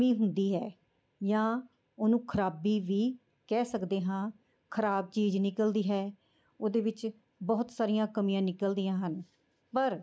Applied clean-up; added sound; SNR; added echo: none; none; none; none.